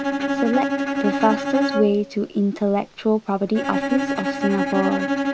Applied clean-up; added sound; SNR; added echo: none; Bowed string instrument; 2 dB; none.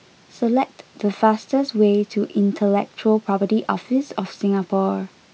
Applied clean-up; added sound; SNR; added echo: none; none; none; none.